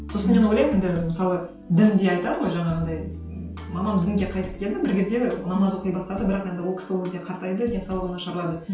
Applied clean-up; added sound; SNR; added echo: none; none; none; reverberation time 0.4 s.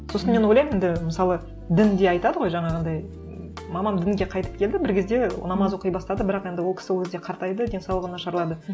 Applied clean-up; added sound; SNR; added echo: none; none; none; none.